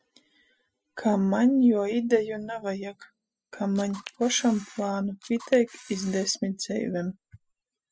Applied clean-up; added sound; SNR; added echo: classical method spectral subtraction.